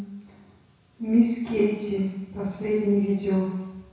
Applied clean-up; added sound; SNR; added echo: none; none; none; reverberation time 1.0 s.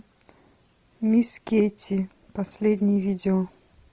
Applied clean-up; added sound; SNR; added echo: none; none; none; none.